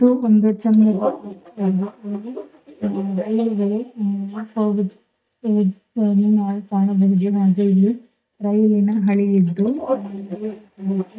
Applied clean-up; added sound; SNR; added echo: neural mask model DeepFilterNet 3.